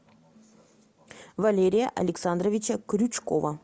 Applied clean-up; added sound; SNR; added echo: none; none; none; none.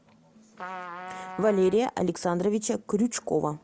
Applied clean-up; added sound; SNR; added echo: none; Trumpet; 13 dB; none.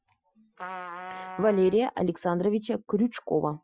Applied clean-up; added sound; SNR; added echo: classical method Wiener filter.